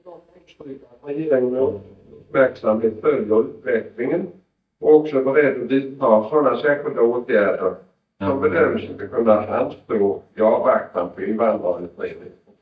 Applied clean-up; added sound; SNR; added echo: neural mask model DeepFilterNet 3.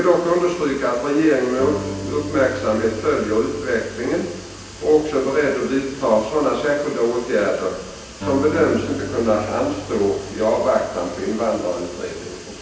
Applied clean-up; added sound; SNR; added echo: none; Acoustic guitar; 15 dB; reverberation time 0.9 s.